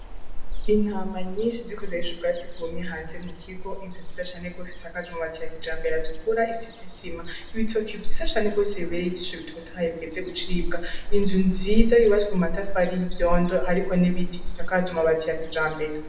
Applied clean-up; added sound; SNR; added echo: none; Ocean; -1 dB; reverberation time 0.7 s.